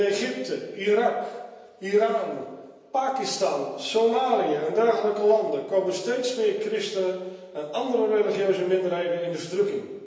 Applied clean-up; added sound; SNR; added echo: none; none; none; reverberation time 1.0 s.